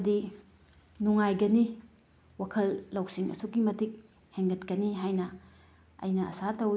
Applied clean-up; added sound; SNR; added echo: none; none; none; none.